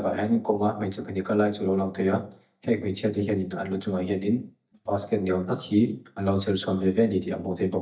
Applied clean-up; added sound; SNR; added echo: neural mask model DeepFilterNet 3.